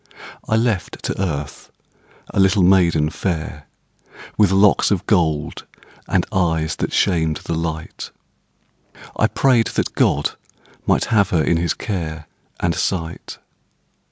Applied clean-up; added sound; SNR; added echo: none; none; none; none.